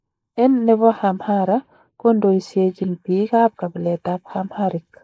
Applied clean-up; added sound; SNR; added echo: neural mask model Resemble Enhance denoiser.